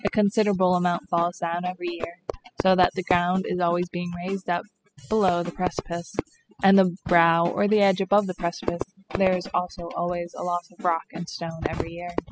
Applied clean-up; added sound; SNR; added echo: classical method spectral subtraction.